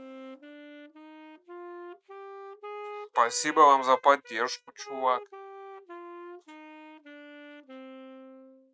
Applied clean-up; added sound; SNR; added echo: neural mask model RNNoise.